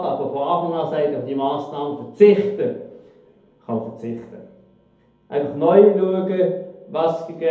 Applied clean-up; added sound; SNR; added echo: none; none; none; reverberation time 1.9 s.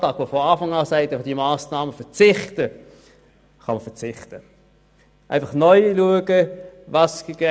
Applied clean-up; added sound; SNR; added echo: none; none; none; none.